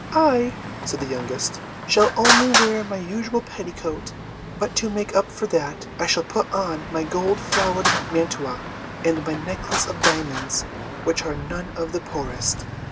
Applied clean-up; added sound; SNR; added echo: none; Traffic noise, roadway noise; 3 dB; none.